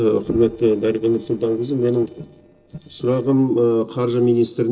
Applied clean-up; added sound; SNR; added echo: neural separator model SepFormer DNS4.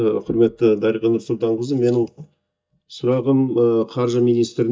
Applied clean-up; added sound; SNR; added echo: neural mask model DeepFilterNet 3.